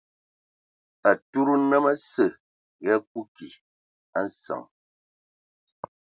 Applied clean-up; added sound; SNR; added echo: none; none; none; none.